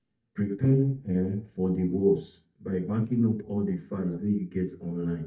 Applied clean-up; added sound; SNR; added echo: neural mask model DeepFilterNet 3.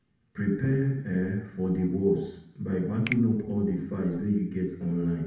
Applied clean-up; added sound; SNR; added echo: none; Finger snapping; 13 dB; reverberation time 0.7 s.